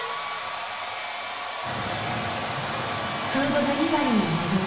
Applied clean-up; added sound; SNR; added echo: none; Domestic sounds, home sounds; 3 dB; reverberation time 1.0 s.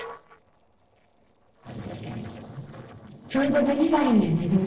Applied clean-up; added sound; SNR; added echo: neural separator model SepFormer DNS4.